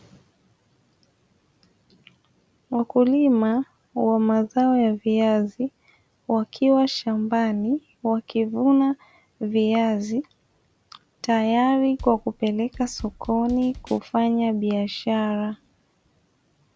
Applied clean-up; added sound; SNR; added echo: none; Bass drum / Snare drum / Drum kit; 18 dB; none.